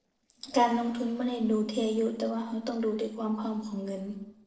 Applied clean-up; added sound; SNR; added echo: neural separator model SepFormer DNS4.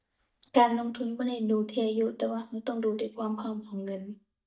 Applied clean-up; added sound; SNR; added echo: neural mask model DeepFilterNet 3.